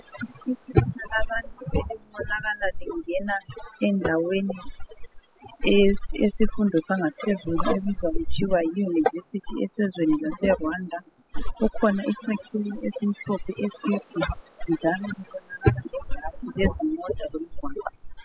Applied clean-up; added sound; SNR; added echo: classical method spectral subtraction.